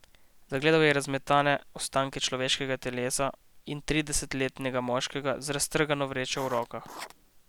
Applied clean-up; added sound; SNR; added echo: none; Writing; 16 dB; none.